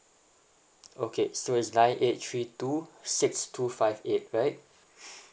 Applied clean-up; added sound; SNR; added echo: none; none; none; none.